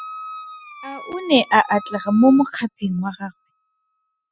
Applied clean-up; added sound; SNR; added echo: classical method spectral subtraction.